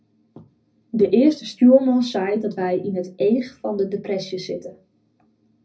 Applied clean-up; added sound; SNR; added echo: none; none; none; reverberation time 0.4 s.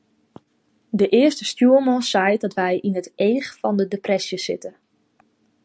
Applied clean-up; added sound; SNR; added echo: none; none; none; none.